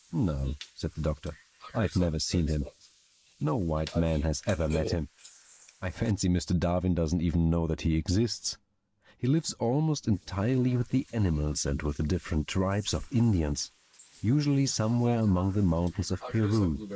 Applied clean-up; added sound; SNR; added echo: neural mask model Resemble Enhance denoiser.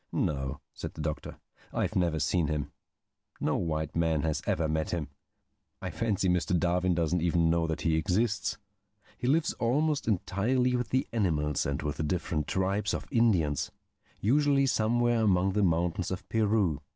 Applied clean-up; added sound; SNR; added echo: none; none; none; none.